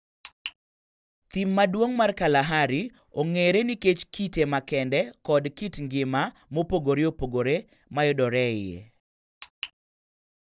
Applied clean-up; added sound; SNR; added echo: none; none; none; none.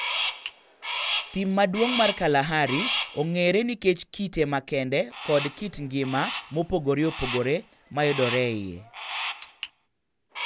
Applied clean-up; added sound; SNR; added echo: none; Crow; 7 dB; none.